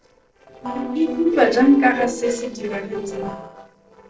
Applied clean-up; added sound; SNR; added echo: neural separator model SepFormer DNS4.